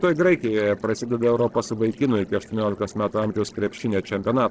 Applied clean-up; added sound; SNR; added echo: neural separator model SepFormer DNS4.